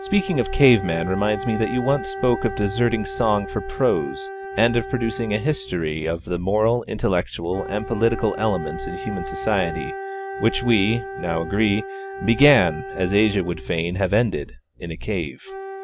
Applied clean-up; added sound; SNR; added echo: none; Wind instrument, woodwind instrument; 11 dB; none.